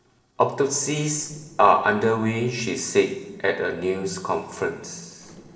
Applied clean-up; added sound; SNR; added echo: neural separator model SepFormer DNS4.